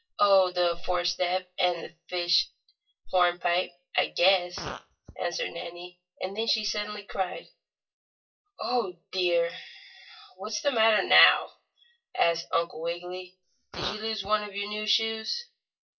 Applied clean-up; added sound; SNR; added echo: classical method WPE with log-MMSE.